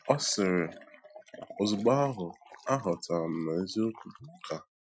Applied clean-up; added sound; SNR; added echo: classical method Wiener filter.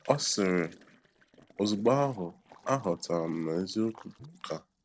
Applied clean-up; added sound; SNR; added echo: neural separator model SepFormer DNS4.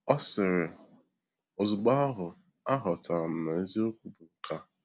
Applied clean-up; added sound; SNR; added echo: none; none; none; none.